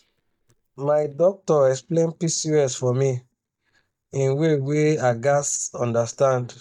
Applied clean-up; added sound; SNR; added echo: neural mask model DeepFilterNet 3.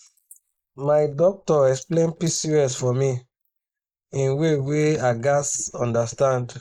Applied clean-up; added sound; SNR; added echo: neural mask model Resemble Enhance denoiser.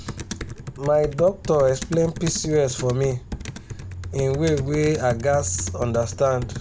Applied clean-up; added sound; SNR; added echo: none; Computer keyboard; 9 dB; none.